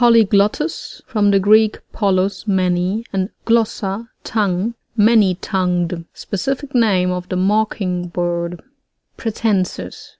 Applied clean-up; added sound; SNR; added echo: none; none; none; none.